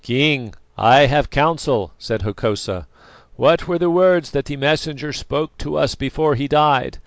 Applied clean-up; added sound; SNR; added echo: none; none; none; none.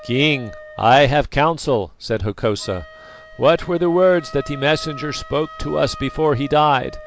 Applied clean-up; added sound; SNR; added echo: none; Wind instrument, woodwind instrument; 20 dB; none.